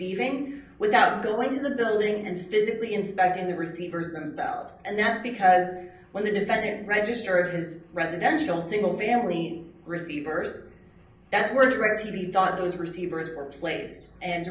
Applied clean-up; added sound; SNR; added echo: none; none; none; reverberation time 0.6 s.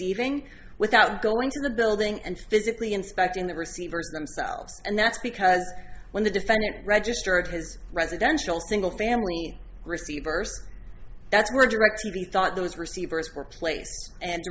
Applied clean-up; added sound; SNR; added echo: none; none; none; none.